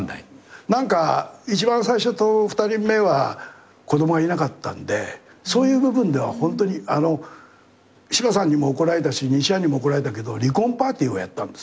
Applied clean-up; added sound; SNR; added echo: none; none; none; none.